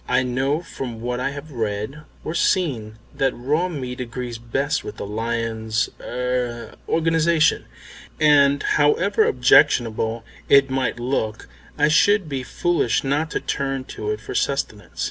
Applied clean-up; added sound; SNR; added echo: none; none; none; none.